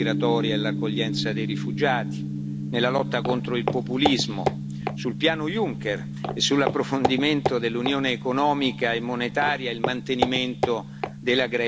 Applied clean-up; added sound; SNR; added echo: none; Gong + Walk, footsteps; 3 dB; none.